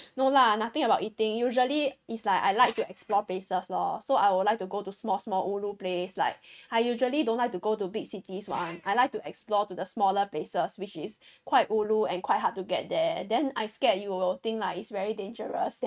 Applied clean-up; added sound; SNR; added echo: neural mask model RNNoise.